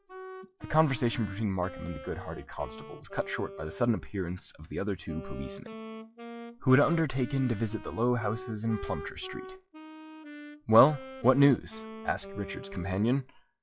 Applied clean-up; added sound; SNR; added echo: classical method log-MMSE.